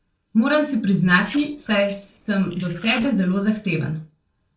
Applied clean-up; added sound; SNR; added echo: neural separator model SepFormer DNS4.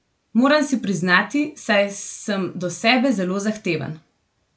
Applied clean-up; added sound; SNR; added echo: none; none; none; none.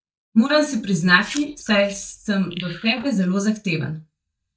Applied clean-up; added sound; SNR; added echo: neural mask model DeepFilterNet 3.